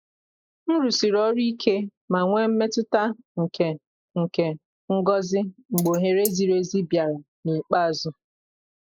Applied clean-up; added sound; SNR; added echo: neural mask model Resemble Enhance denoiser.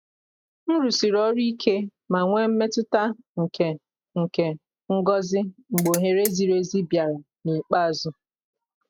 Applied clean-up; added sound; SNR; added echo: none; Ratchet, pawl; 8 dB; none.